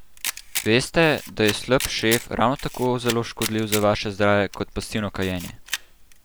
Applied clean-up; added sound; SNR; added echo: none; Camera; 11 dB; none.